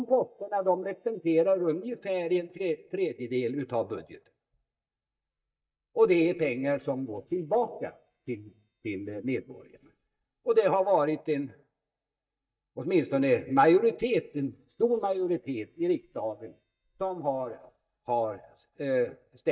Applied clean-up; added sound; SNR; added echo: neural mask model DeepFilterNet 3.